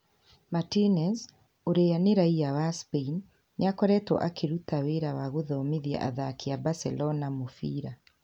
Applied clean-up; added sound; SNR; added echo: none; none; none; none.